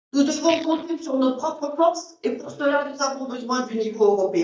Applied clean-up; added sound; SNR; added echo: neural mask model DeepFilterNet 3.